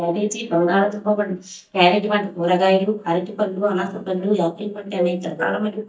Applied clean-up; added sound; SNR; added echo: neural mask model DeepFilterNet 3.